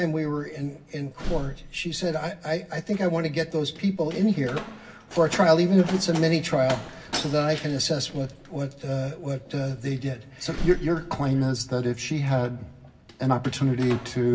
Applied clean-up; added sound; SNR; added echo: none; Slam; 13 dB; reverberation time 0.4 s.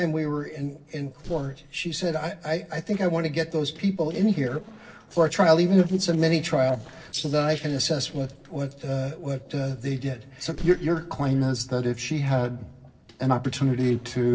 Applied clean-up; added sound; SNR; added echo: neural separator model SepFormer DNS4.